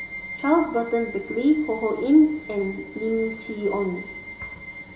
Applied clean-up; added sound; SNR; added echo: none; Bowed string instrument; 15 dB; reverberation time 0.4 s.